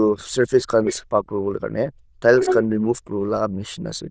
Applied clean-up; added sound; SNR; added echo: neural diffusion model UNIVERSE++.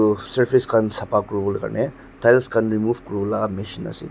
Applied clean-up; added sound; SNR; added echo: none; none; none; none.